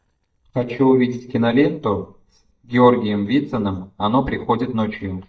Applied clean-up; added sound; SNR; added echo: neural mask model DeepFilterNet 3.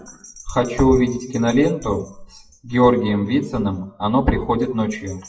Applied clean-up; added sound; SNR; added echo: classical method WPE with log-MMSE.